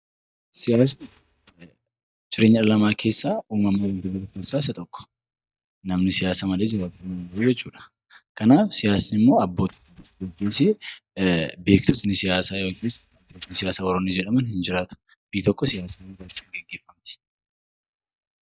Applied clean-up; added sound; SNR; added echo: neural mask model DeepFilterNet 3.